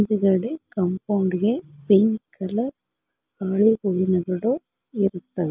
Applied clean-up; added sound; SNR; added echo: none; none; none; none.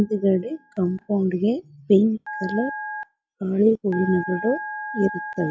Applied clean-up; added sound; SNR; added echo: classical method log-MMSE.